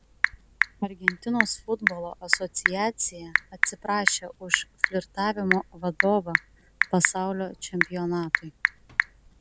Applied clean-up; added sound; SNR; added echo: none; Telephone / Typing; -1 dB; none.